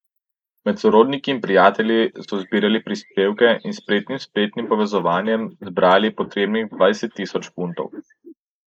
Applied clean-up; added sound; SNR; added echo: neural mask model Resemble Enhance denoiser.